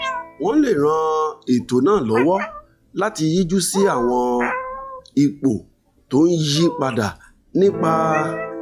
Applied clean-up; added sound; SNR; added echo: classical method log-MMSE.